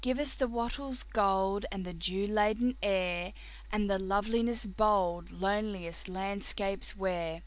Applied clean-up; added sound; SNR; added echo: none; none; none; none.